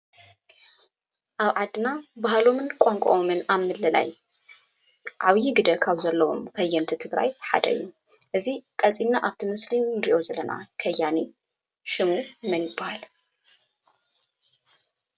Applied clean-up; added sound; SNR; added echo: none; none; none; none.